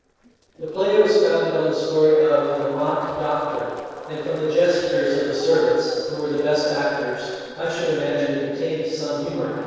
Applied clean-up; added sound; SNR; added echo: neural separator model SepFormer DNS4.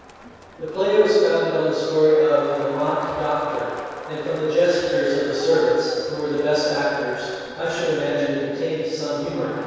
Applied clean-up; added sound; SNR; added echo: none; Crowd; 18 dB; reverberation time 2.2 s.